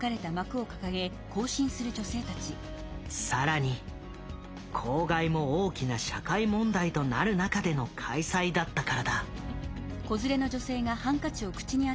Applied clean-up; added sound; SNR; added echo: none; none; none; none.